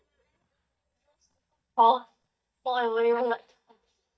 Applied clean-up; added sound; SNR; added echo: neural mask model DeepFilterNet 3.